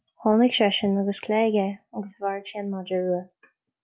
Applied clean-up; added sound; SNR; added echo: none; none; none; none.